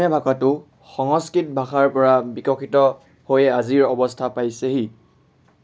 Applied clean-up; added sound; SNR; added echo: none; none; none; none.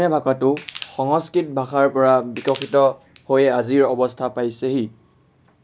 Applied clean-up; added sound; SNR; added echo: none; Crushing; 19 dB; none.